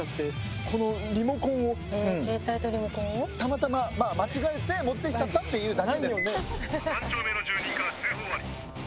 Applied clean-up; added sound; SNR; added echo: none; none; none; none.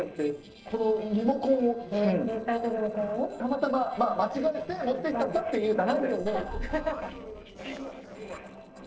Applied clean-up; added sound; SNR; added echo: neural separator model SepFormer DNS4.